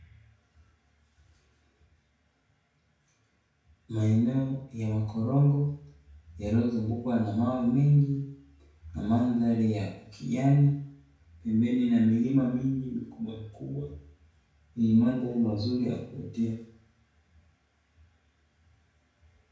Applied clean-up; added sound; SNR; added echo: none; none; none; reverberation time 0.5 s.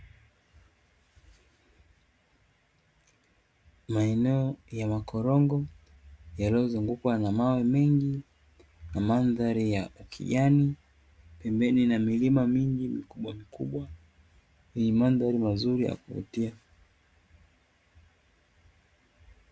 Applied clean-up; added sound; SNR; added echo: none; none; none; none.